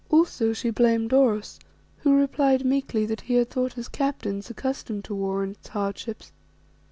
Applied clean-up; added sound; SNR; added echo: none; none; none; none.